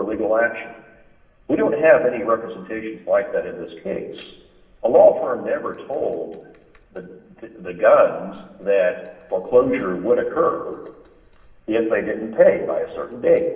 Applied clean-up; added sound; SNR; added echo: none; none; none; reverberation time 1.1 s.